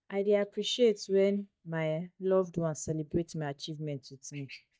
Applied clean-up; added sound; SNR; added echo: neural mask model DeepFilterNet 3.